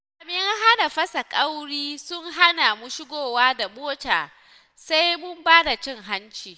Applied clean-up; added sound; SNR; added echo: none; none; none; none.